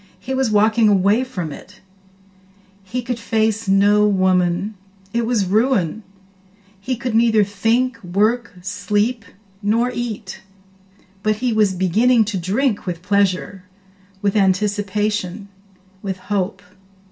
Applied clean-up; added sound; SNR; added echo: none; none; none; reverberation time 0.2 s.